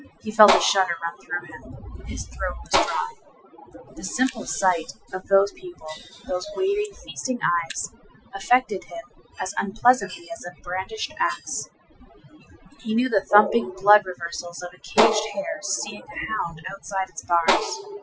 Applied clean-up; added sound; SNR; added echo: classical method Wiener filter.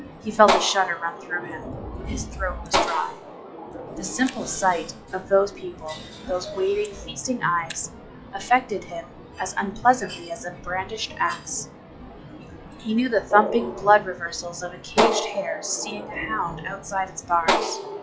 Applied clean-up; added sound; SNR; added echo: classical method log-MMSE.